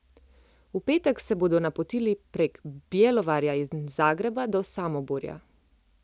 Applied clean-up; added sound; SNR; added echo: none; none; none; none.